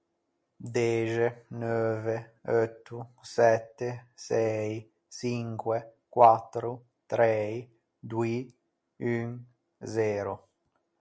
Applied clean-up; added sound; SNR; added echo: none; none; none; none.